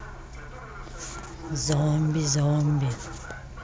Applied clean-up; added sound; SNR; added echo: none; none; none; none.